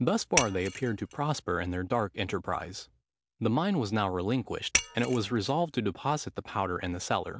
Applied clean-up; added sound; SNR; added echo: none; Shatter; 4 dB; none.